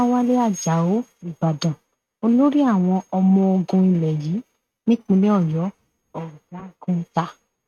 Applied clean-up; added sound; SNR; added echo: neural mask model RNNoise.